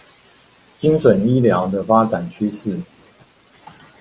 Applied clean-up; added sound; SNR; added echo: none; none; none; none.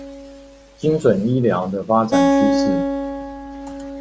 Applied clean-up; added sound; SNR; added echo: none; Acoustic guitar; 1 dB; none.